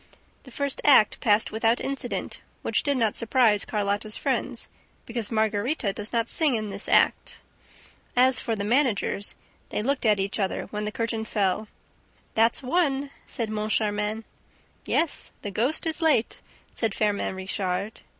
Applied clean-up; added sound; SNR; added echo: none; none; none; none.